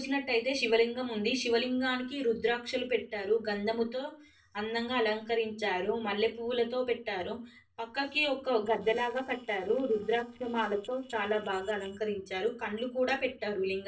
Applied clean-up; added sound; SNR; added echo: neural separator model SepFormer DNS4.